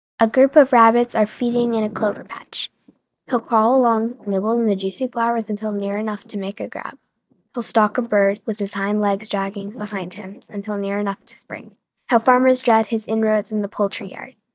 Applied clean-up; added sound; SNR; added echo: neural mask model DeepFilterNet 3.